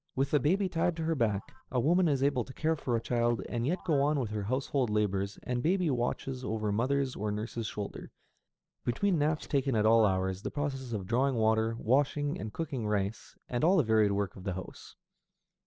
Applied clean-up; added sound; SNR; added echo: neural separator model SepFormer DNS4.